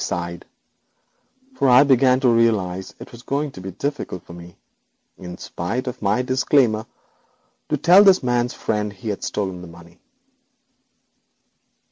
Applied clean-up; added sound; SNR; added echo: none; none; none; none.